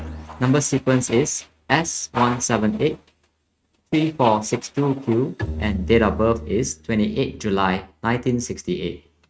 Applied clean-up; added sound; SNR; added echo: neural mask model RNNoise.